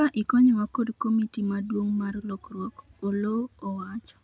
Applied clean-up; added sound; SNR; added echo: none; none; none; none.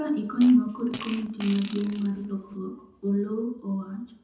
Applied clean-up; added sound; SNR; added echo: none; Fart; 16 dB; reverberation time 0.7 s.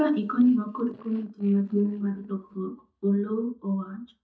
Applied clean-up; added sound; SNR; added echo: neural mask model DeepFilterNet 3.